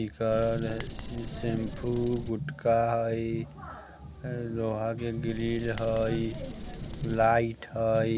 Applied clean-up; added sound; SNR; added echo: none; Writing; 10 dB; none.